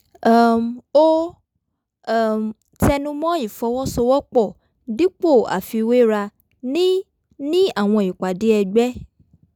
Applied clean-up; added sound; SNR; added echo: none; none; none; none.